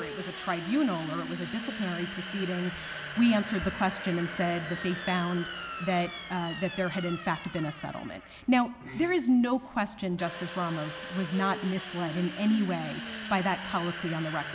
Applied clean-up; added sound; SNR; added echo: none; Domestic sounds, home sounds; 9 dB; none.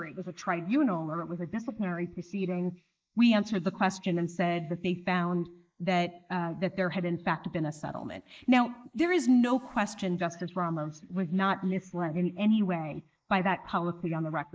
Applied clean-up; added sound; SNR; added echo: neural mask model Resemble Enhance denoiser.